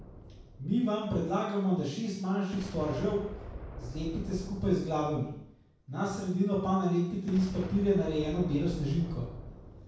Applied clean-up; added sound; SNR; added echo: none; Boom; 13 dB; reverberation time 0.7 s.